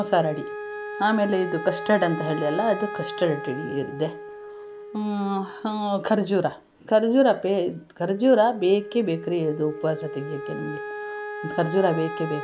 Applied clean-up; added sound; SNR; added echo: none; Wind instrument, woodwind instrument; 11 dB; none.